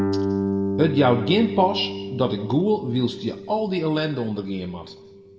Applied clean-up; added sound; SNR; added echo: none; Guitar; 5 dB; reverberation time 1.7 s.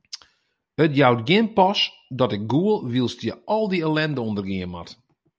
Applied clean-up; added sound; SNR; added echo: none; none; none; none.